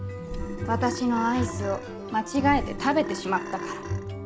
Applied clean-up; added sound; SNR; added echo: none; Burping, eructation; 9 dB; none.